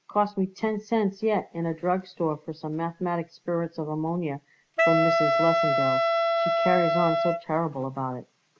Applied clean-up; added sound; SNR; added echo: none; Wind instrument, woodwind instrument; -4 dB; none.